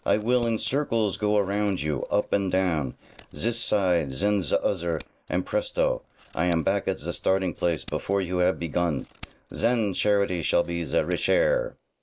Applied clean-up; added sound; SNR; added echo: neural mask model Resemble Enhance denoiser.